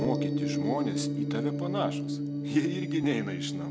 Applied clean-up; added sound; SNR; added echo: none; Gong; -2 dB; none.